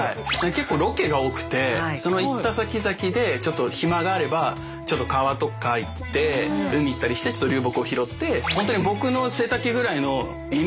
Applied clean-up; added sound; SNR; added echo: none; none; none; none.